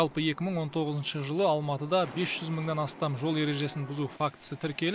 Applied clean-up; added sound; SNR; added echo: none; none; none; none.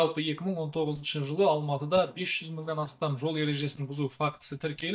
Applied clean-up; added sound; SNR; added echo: neural mask model DeepFilterNet 3.